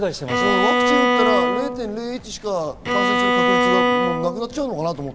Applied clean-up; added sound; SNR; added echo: none; Bowed string instrument; -5 dB; none.